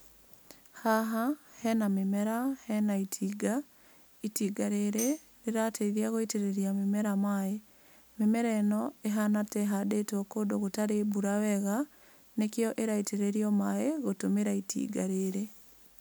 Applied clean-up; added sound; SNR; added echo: none; Tambourine; 14 dB; none.